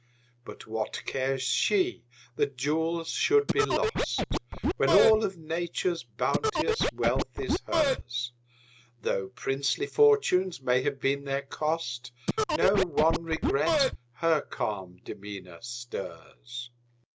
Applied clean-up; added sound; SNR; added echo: none; Scratching (performance technique); -1 dB; none.